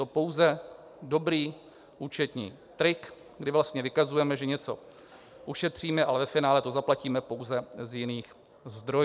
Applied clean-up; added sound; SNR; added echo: none; none; none; none.